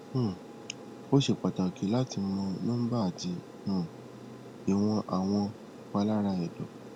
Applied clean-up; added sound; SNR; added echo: none; Aircraft; 15 dB; none.